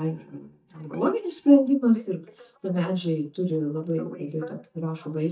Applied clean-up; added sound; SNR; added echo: neural mask model DeepFilterNet 3.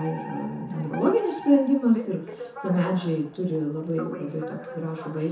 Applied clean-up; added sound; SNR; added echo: none; Alarm; 14 dB; reverberation time 0.7 s.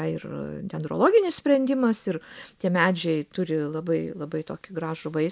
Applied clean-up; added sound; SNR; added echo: none; none; none; none.